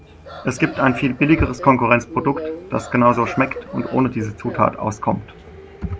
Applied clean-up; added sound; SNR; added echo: none; Subway, metro, underground + Chicken, rooster; 14 dB; none.